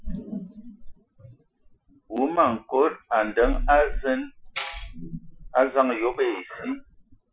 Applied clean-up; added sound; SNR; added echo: classical method Wiener filter.